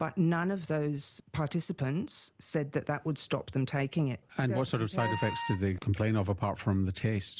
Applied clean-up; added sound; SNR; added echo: none; Wind instrument, woodwind instrument; 8 dB; none.